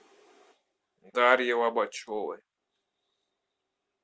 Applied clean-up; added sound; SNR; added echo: none; none; none; none.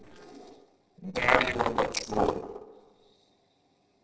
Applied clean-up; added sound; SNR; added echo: neural separator model SepFormer DNS4.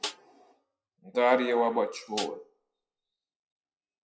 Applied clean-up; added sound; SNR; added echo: classical method WPE with log-MMSE.